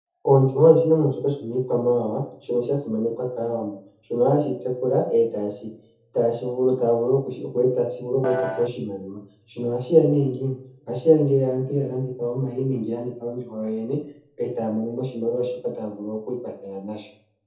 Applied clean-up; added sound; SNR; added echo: none; Piano; 3 dB; reverberation time 0.5 s.